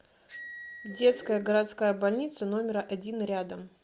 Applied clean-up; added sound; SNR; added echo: none; Bicycle bell; 20 dB; none.